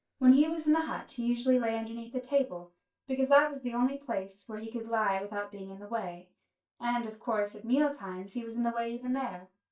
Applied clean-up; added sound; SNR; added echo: neural mask model DeepFilterNet 3.